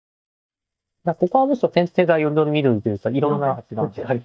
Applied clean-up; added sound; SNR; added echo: neural mask model DeepFilterNet 3.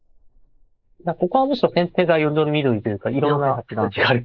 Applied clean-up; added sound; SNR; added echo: neural mask model Resemble Enhance denoiser.